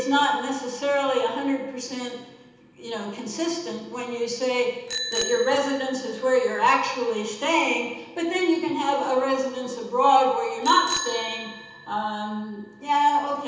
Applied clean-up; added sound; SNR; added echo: none; Bicycle bell; 14 dB; reverberation time 0.9 s.